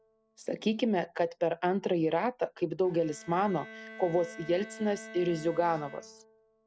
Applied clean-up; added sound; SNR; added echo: none; Bowed string instrument; 19 dB; none.